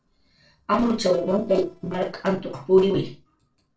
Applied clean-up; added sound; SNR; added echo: neural separator model SepFormer DNS4.